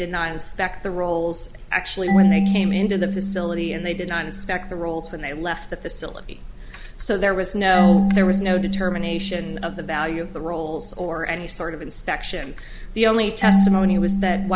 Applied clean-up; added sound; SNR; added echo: none; Marimba, xylophone / Wood; -1 dB; none.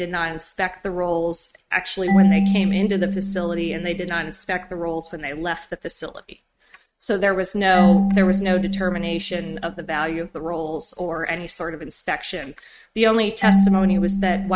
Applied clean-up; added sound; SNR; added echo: neural mask model RNNoise.